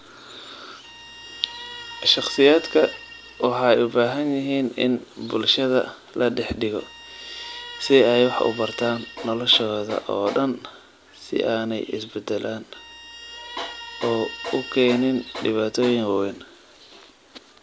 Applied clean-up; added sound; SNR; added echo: none; Guitar; 18 dB; none.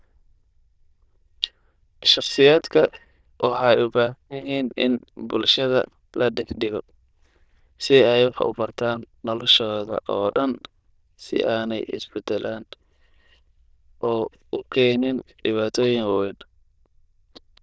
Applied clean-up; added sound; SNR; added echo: neural diffusion model UNIVERSE++.